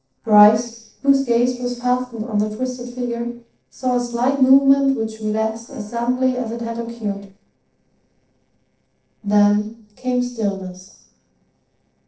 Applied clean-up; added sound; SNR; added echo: neural separator model SepFormer DNS4.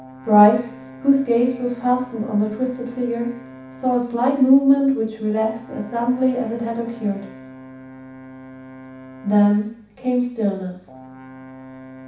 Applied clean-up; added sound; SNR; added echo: none; Brass instrument; 19 dB; reverberation time 0.7 s.